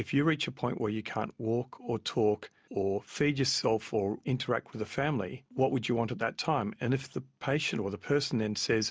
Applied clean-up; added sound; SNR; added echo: none; none; none; none.